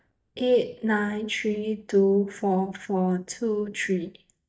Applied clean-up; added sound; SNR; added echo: neural mask model DeepFilterNet 3.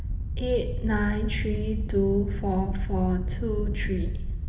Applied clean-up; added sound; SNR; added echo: none; Wind; 0 dB; reverberation time 1.1 s.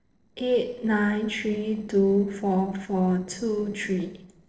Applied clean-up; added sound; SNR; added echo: neural separator model SepFormer DNS4.